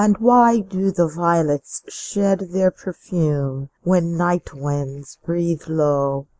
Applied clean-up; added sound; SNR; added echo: neural mask model Resemble Enhance denoiser.